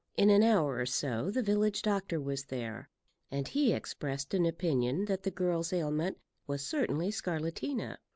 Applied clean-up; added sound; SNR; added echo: none; none; none; none.